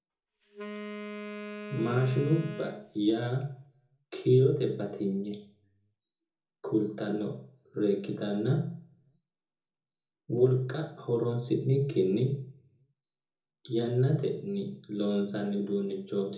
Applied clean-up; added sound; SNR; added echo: none; Wind instrument, woodwind instrument; 11 dB; reverberation time 0.5 s.